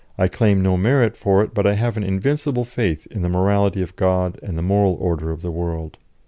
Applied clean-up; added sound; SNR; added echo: none; none; none; none.